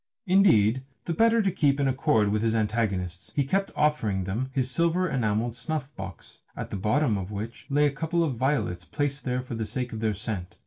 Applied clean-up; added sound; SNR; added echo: none; none; none; none.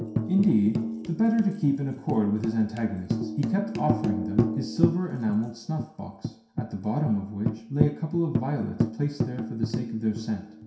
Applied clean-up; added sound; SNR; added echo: none; Tambourine; 3 dB; reverberation time 0.7 s.